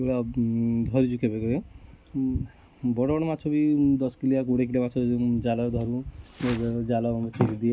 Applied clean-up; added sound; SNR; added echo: none; none; none; none.